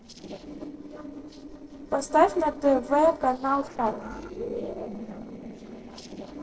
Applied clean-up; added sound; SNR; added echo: neural separator model SepFormer DNS4.